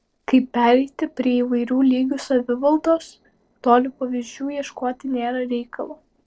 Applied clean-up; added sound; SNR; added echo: neural separator model SepFormer DNS4.